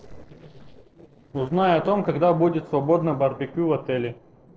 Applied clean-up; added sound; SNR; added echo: neural separator model SepFormer DNS4.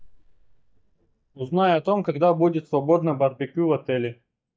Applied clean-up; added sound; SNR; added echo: neural mask model DeepFilterNet 3.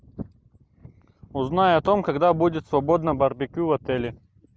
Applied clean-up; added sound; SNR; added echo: none; none; none; none.